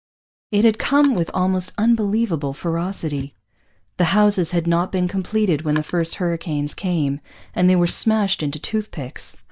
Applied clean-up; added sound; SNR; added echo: neural mask model DeepFilterNet 3.